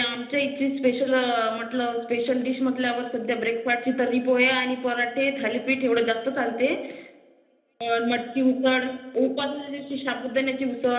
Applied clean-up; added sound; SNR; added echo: none; none; none; reverberation time 1.0 s.